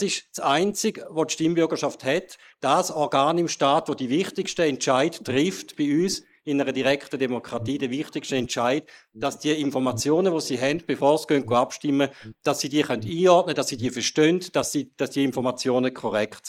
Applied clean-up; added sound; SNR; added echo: neural mask model Resemble Enhance denoiser.